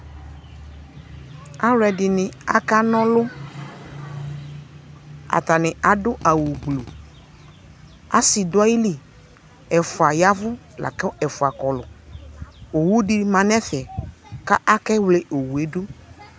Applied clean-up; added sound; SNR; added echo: none; Drill; 18 dB; none.